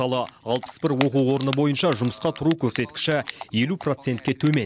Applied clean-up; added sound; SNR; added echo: none; Typing; 15 dB; none.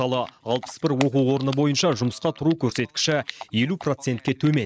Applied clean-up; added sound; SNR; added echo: neural mask model RNNoise.